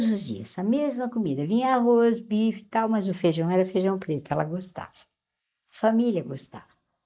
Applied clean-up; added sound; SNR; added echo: neural mask model Resemble Enhance denoiser.